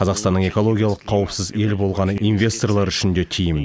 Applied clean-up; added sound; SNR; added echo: none; none; none; none.